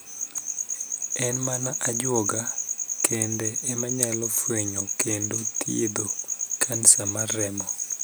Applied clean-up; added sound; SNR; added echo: none; none; none; none.